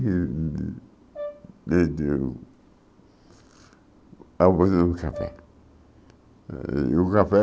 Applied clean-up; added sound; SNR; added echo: none; Brass instrument; 16 dB; none.